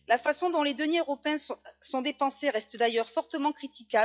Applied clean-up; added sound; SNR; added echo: classical method log-MMSE.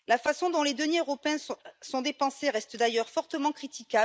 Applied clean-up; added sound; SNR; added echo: neural mask model Resemble Enhance denoiser.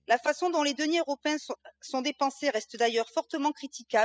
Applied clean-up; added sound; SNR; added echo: classical method spectral subtraction.